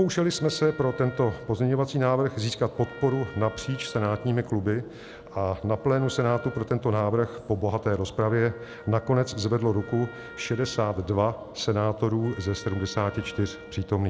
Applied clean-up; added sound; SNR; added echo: none; Wind instrument, woodwind instrument; 19 dB; none.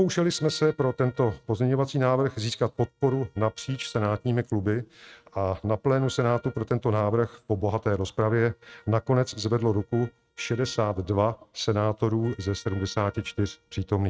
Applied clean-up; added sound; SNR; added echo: neural mask model RNNoise.